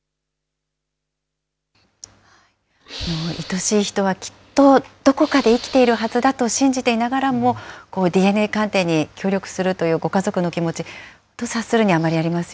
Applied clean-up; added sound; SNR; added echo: none; Hiss / Breathing; 17 dB; none.